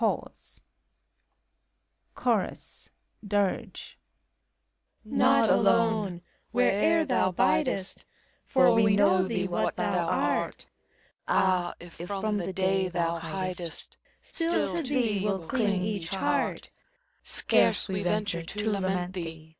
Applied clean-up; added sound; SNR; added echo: none; none; none; none.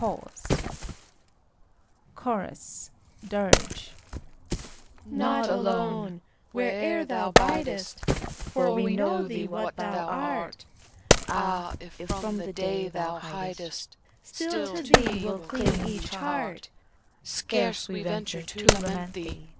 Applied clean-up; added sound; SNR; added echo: none; Wood; 0 dB; none.